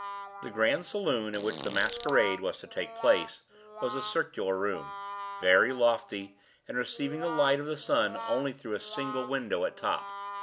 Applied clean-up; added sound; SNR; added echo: none; Fart + Brass instrument; 11 dB; none.